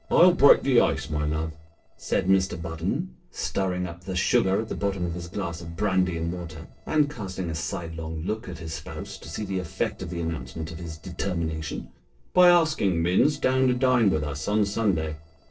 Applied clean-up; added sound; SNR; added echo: neural separator model SepFormer DNS4.